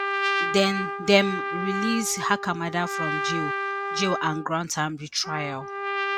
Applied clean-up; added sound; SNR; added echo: none; Trumpet; 3 dB; none.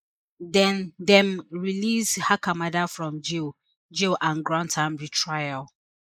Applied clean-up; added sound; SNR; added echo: neural mask model Resemble Enhance denoiser.